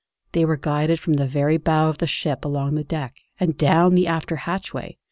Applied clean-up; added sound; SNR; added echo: none; none; none; none.